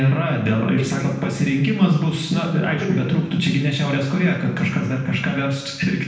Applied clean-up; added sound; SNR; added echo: none; none; none; reverberation time 0.9 s.